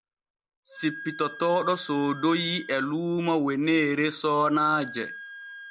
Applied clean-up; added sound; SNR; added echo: none; Wind instrument, woodwind instrument; 17 dB; none.